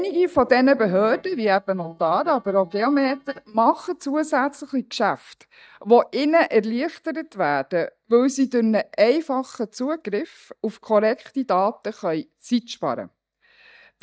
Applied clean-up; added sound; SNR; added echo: neural mask model DeepFilterNet 3.